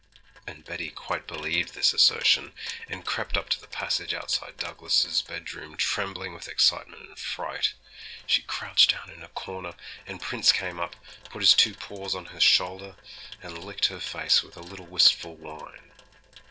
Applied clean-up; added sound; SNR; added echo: neural separator model SepFormer DNS4.